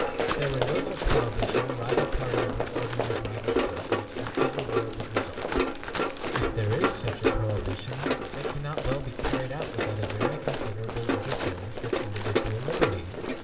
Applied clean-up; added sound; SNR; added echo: none; Run; -3 dB; reverberation time 2.6 s.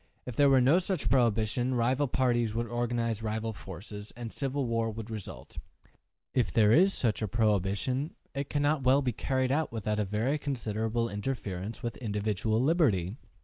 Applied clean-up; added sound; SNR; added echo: none; none; none; none.